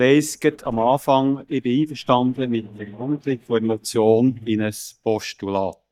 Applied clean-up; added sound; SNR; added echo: neural mask model DeepFilterNet 3.